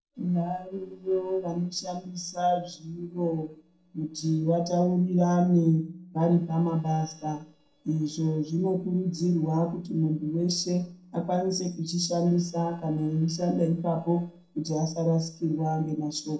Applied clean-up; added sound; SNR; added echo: neural separator model SepFormer DNS4.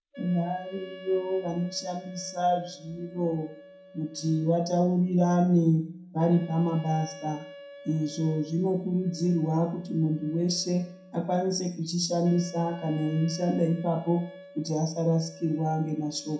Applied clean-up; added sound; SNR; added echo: none; Wind instrument, woodwind instrument; 20 dB; reverberation time 0.5 s.